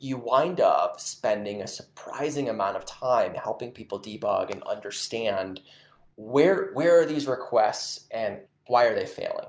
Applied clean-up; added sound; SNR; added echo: none; none; none; none.